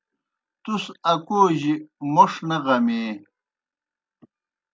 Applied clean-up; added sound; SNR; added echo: none; none; none; none.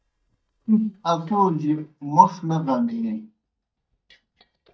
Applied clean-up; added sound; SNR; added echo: neural mask model DeepFilterNet 3.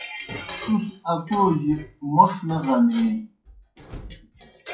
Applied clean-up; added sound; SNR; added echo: classical method WPE with log-MMSE.